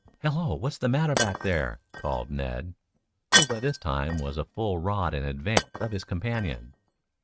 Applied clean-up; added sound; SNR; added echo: neural mask model RNNoise.